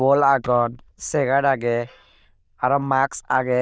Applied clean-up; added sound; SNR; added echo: neural diffusion model UNIVERSE++.